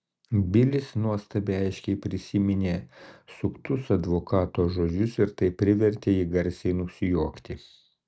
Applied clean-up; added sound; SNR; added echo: none; none; none; none.